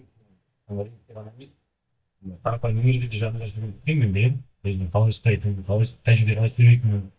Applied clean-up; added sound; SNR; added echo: neural mask model DeepFilterNet 3.